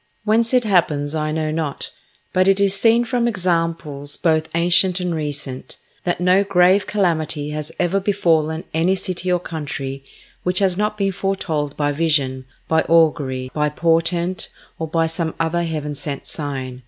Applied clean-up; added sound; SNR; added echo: none; none; none; none.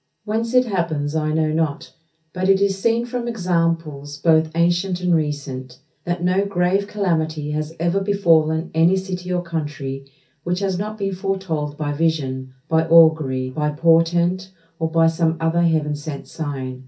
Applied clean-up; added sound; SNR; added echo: none; none; none; reverberation time 0.3 s.